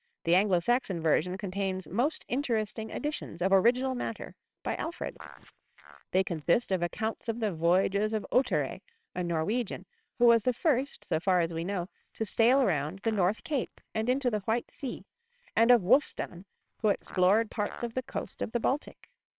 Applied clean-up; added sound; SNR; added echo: neural separator model SepFormer WHAMR!.